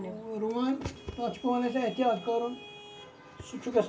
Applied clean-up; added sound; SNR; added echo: none; Traffic noise, roadway noise / Vehicle horn, car horn, honking; 18 dB; reverberation time 0.3 s.